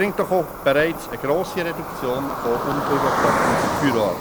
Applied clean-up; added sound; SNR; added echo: none; Cricket; 2 dB; none.